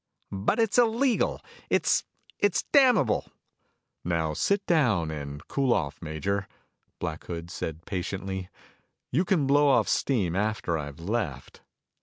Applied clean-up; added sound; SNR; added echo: none; none; none; none.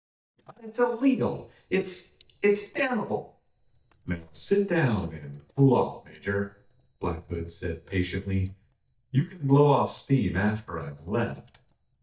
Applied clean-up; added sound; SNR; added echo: neural mask model DeepFilterNet 3.